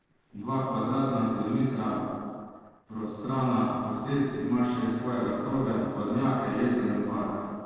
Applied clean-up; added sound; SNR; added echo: neural separator model SepFormer DNS4.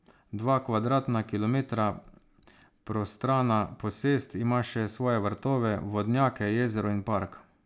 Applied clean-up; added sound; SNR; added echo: none; none; none; none.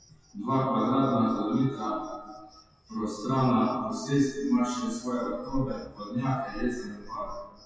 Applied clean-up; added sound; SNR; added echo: classical method WPE with log-MMSE.